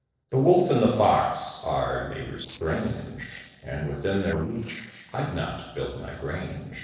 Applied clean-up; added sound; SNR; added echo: neural separator model SepFormer DNS4.